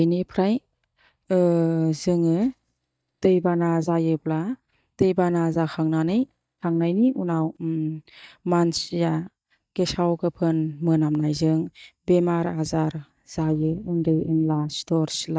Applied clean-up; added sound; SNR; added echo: neural mask model DeepFilterNet 3.